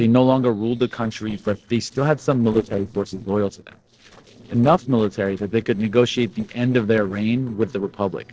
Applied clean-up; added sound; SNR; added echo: neural separator model SepFormer DNS4.